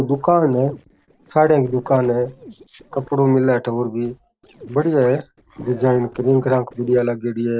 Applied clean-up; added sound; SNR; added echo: neural separator model SepFormer DNS4.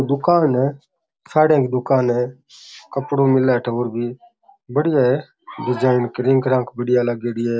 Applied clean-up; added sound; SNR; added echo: none; none; none; none.